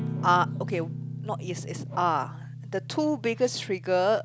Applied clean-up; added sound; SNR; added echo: none; Guitar; 8 dB; none.